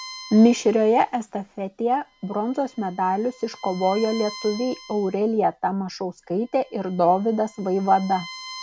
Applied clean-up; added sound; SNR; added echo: none; Bowed string instrument; 20 dB; none.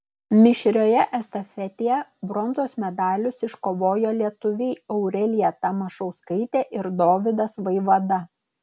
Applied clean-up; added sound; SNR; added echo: none; none; none; none.